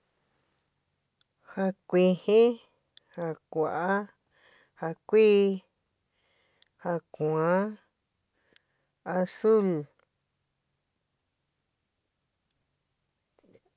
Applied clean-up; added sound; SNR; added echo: none; none; none; none.